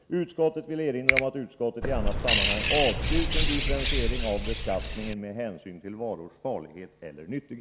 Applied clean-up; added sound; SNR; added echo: none; Bird + Finger snapping; -4 dB; none.